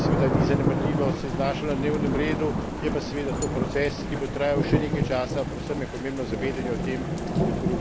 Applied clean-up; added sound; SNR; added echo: none; Thunder / Rain; -2 dB; none.